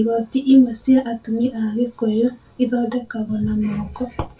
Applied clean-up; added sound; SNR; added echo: none; none; none; reverberation time 0.2 s.